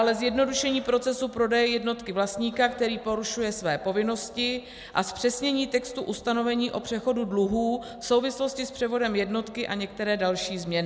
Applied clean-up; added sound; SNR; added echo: none; none; none; none.